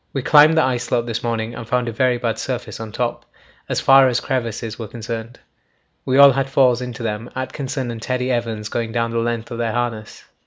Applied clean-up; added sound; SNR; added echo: none; none; none; none.